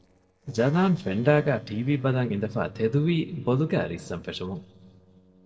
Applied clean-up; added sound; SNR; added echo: neural separator model SepFormer DNS4.